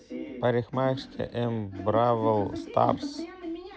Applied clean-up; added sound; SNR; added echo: none; none; none; none.